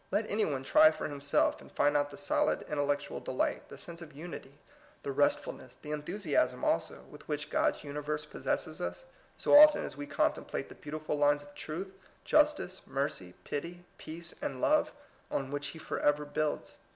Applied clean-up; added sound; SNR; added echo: none; none; none; none.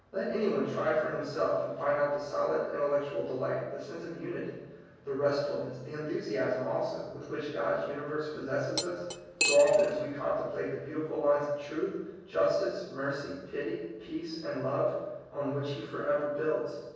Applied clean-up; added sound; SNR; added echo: none; Cutlery, silverware; 4 dB; reverberation time 1.3 s.